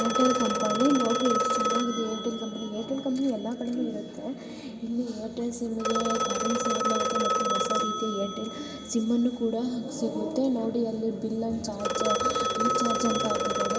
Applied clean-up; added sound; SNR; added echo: none; Telephone; 1 dB; reverberation time 1.6 s.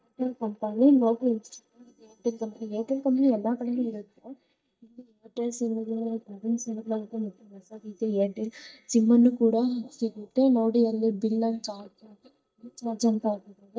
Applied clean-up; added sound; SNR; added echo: neural mask model DeepFilterNet 3.